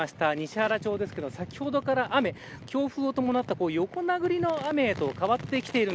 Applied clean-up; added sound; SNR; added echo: none; none; none; none.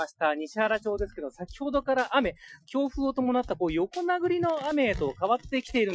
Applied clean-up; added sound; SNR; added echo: classical method Wiener filter.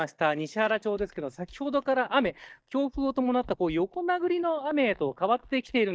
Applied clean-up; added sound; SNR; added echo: neural mask model DeepFilterNet 3.